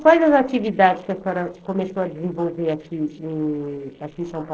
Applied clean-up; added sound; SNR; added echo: neural separator model SepFormer DNS4.